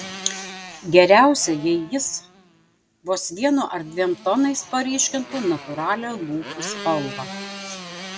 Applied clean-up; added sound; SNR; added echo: none; Motorcycle; 15 dB; none.